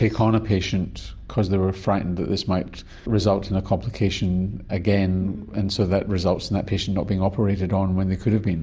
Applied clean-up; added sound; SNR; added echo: none; none; none; none.